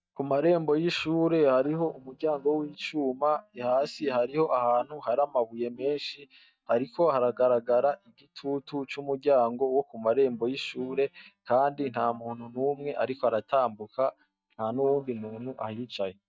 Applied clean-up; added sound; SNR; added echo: neural mask model DeepFilterNet 3.